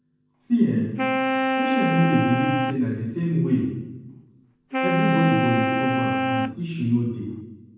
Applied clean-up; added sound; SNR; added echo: none; Wind instrument, woodwind instrument; 1 dB; reverberation time 1.1 s.